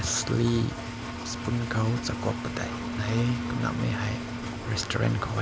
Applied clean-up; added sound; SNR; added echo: none; Engine; 5 dB; none.